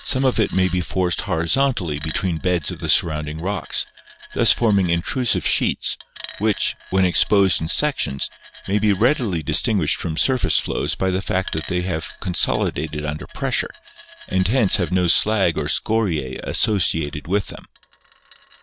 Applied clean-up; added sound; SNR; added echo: none; Coin (dropping); 18 dB; none.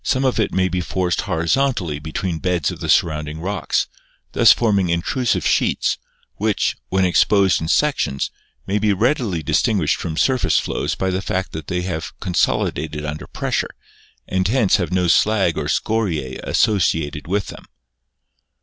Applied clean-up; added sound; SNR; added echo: none; none; none; none.